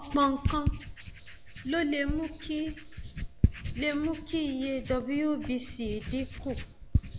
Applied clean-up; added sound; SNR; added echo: none; Writing; 2 dB; none.